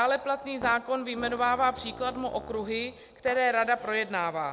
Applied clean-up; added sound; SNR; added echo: none; Fart; 16 dB; none.